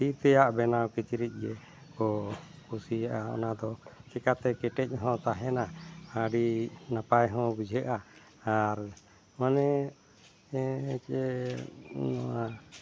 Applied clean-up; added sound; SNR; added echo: none; none; none; none.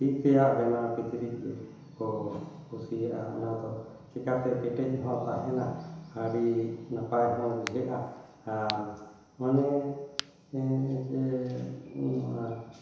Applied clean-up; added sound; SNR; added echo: none; Crack; 14 dB; reverberation time 1.0 s.